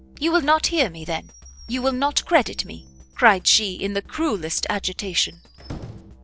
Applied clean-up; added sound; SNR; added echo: none; Squeak / Slam / Wood + Drum kit; 20 dB; none.